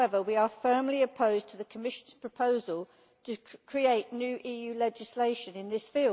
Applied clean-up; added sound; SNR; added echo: none; none; none; none.